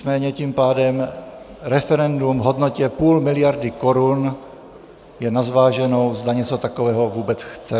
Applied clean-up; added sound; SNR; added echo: none; none; none; none.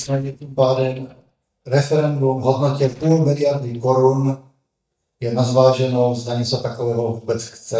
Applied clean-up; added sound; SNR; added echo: neural mask model DeepFilterNet 3.